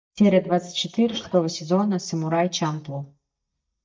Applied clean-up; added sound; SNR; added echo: neural mask model DeepFilterNet 3.